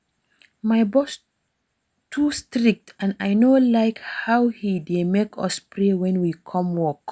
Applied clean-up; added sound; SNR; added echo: none; none; none; none.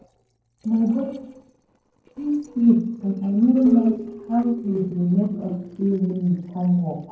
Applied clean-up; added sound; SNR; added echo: neural separator model SepFormer DNS4.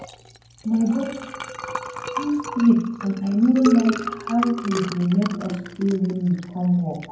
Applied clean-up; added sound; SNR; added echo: none; Liquid; 11 dB; reverberation time 0.9 s.